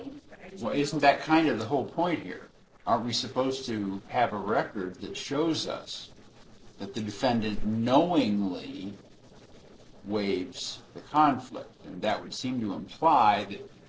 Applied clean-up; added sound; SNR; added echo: neural separator model SepFormer DNS4.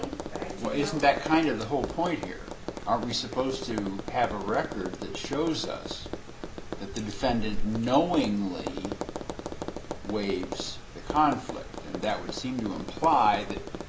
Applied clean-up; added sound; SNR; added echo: none; Tap; 7 dB; none.